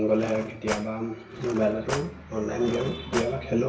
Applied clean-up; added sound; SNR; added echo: none; Cutlery, silverware / Drawer open or close; 10 dB; reverberation time 0.9 s.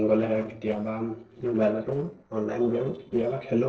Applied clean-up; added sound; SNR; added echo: neural separator model SepFormer DNS4.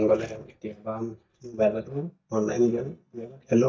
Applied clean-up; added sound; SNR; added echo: neural mask model DeepFilterNet 3.